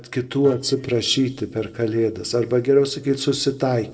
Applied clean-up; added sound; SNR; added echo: neural separator model SepFormer DNS4.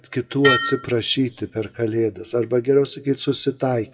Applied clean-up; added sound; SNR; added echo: classical method WPE with log-MMSE.